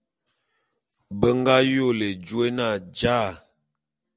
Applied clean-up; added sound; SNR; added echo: none; none; none; none.